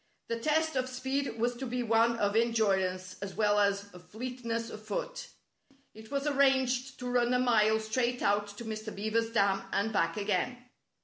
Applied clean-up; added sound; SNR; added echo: none; none; none; none.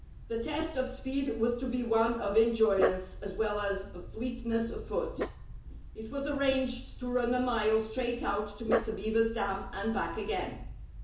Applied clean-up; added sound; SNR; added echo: none; Dog; 8 dB; reverberation time 0.7 s.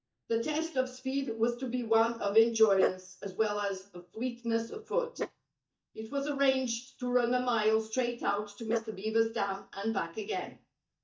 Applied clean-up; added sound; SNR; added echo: neural mask model DeepFilterNet 3.